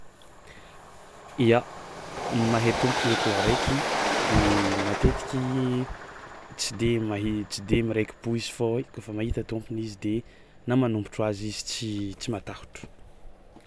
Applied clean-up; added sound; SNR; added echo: none; Train; 5 dB; none.